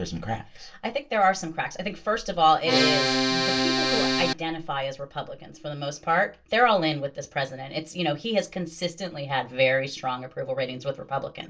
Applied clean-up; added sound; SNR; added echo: none; Accordion; -4 dB; reverberation time 0.2 s.